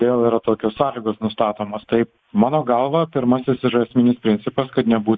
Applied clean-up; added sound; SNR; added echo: neural mask model Resemble Enhance denoiser.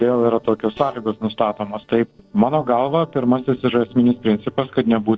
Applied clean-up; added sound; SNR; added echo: neural separator model SepFormer DNS4.